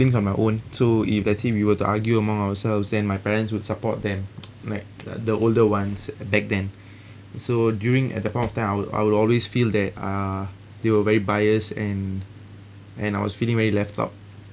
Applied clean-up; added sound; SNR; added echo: none; none; none; none.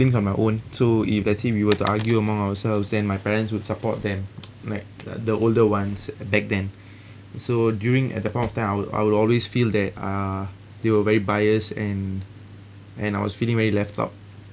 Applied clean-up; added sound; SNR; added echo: none; Coin (dropping); 15 dB; none.